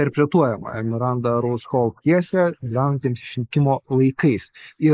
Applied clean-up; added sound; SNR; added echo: neural mask model Resemble Enhance denoiser.